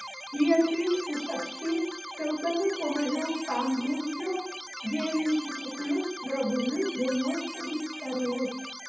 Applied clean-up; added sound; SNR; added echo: none; Keyboard (musical); 10 dB; reverberation time 0.8 s.